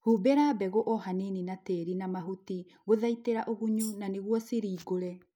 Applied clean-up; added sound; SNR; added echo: none; Tambourine; 13 dB; none.